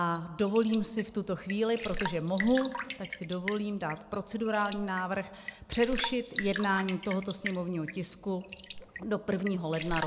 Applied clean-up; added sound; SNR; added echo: none; Raindrop / Drip; 8 dB; none.